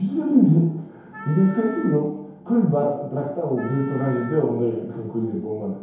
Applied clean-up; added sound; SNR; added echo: none; Wind instrument, woodwind instrument; 18 dB; reverberation time 1.0 s.